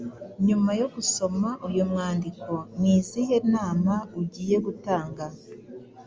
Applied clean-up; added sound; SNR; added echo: none; none; none; none.